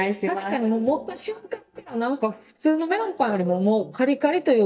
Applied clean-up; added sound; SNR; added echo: neural mask model DeepFilterNet 3.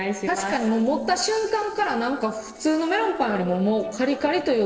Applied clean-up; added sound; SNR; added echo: neural separator model SepFormer DNS4.